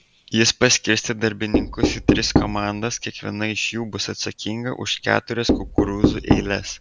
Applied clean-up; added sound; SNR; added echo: none; Knock; 1 dB; none.